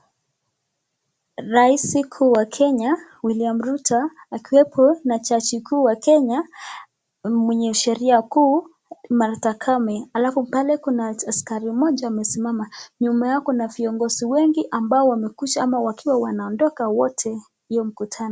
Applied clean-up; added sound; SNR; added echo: none; none; none; none.